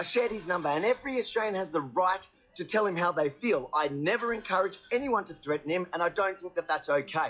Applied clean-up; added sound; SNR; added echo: classical method log-MMSE.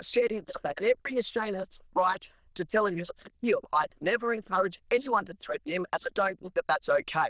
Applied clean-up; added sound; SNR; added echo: neural diffusion model UNIVERSE++.